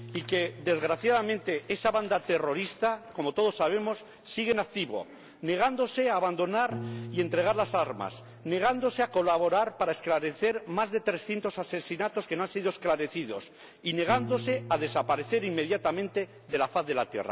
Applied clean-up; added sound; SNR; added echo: none; Piano; 18 dB; none.